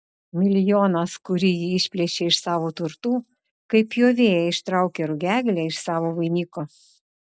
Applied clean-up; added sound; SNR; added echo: none; none; none; none.